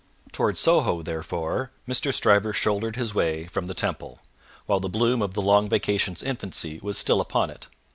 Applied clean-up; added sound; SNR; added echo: none; none; none; none.